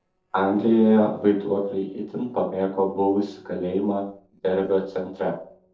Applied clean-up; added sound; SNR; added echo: neural separator model SepFormer DNS4.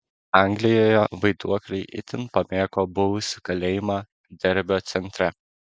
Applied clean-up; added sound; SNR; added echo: none; none; none; none.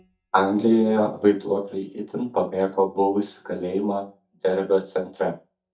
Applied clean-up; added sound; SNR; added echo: neural mask model DeepFilterNet 3.